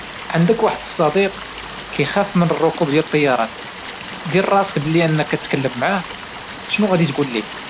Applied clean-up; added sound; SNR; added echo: none; Stream; 11 dB; none.